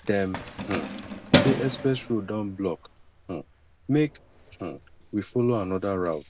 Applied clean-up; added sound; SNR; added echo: none; Keys jangling; 4 dB; none.